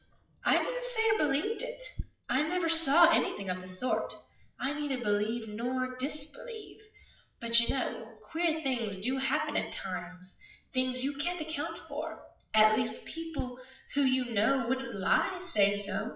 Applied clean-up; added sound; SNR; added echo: classical method WPE with log-MMSE.